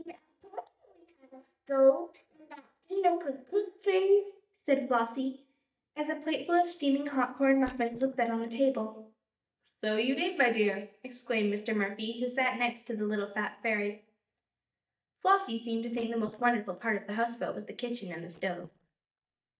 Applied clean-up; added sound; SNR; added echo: neural mask model DeepFilterNet 3.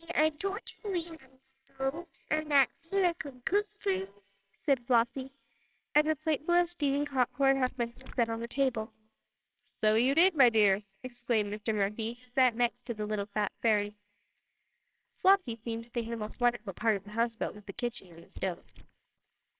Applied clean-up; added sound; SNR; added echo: neural separator model SepFormer WHAMR!.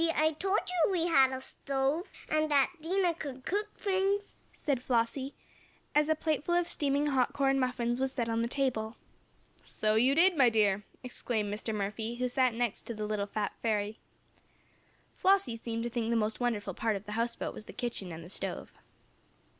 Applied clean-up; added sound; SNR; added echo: none; none; none; none.